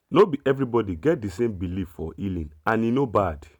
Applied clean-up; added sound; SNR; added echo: none; none; none; none.